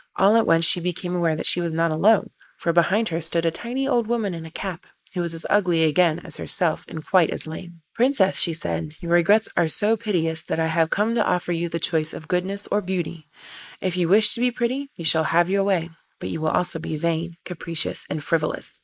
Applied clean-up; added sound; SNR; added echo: neural mask model Resemble Enhance denoiser.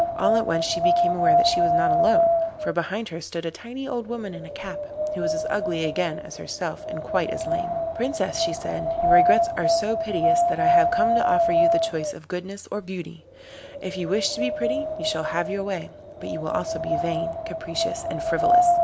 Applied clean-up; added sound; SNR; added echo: none; Wind; -5 dB; none.